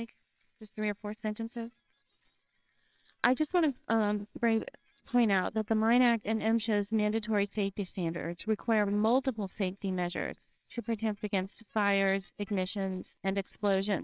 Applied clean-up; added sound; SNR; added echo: neural separator model SepFormer WHAMR!.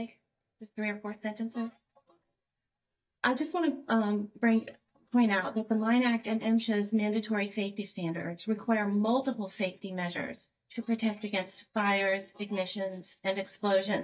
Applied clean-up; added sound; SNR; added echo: neural mask model DeepFilterNet 3.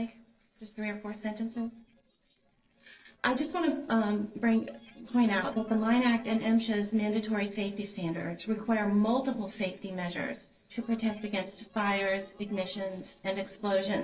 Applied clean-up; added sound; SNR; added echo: neural separator model SepFormer DNS4.